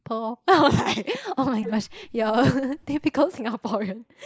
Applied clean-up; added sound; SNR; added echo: neural mask model Resemble Enhance denoiser.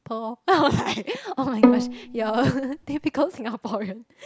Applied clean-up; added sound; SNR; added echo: none; Bowed string instrument; -2 dB; none.